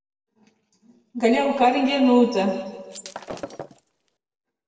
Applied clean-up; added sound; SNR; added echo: none; Shatter; 15 dB; reverberation time 1.3 s.